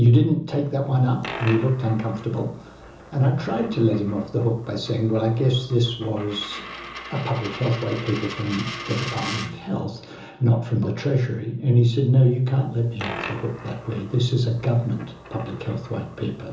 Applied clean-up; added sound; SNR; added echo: none; Coin (dropping); 15 dB; reverberation time 0.6 s.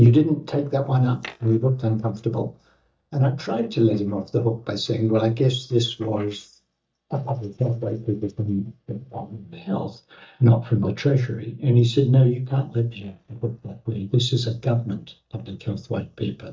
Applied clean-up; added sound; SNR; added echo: neural mask model DeepFilterNet 3.